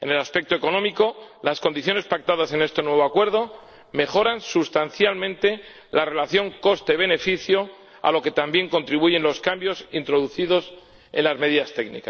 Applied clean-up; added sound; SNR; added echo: neural separator model SepFormer DNS4.